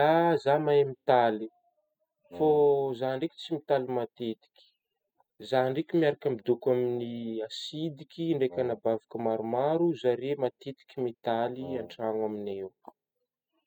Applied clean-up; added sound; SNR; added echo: classical method spectral subtraction.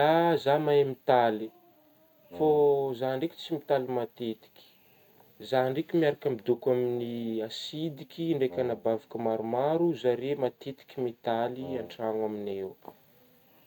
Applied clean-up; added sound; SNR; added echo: none; Wind instrument, woodwind instrument; 16 dB; none.